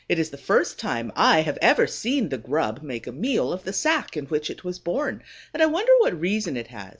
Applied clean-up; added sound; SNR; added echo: none; none; none; none.